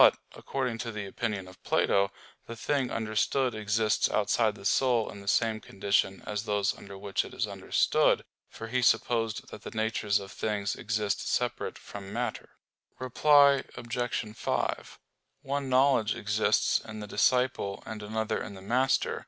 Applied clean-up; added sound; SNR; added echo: none; none; none; none.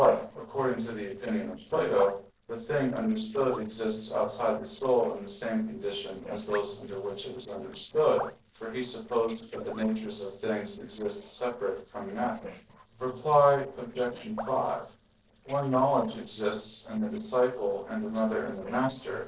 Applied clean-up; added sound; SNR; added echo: neural separator model SepFormer DNS4.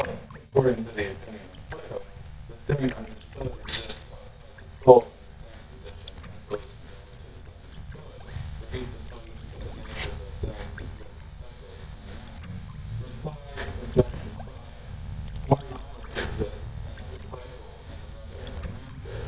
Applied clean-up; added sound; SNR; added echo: neural mask model DeepFilterNet 3.